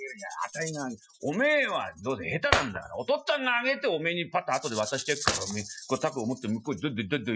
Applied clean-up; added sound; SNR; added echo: classical method Wiener filter.